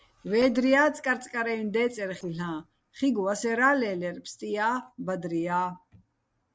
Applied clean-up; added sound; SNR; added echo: neural separator model SepFormer DNS4.